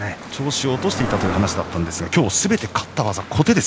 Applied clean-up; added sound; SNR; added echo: none; Cricket; 10 dB; none.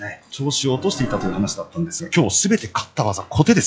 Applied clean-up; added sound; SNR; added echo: classical method log-MMSE.